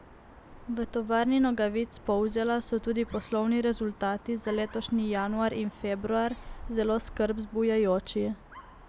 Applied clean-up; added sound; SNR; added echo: none; Dog; 17 dB; none.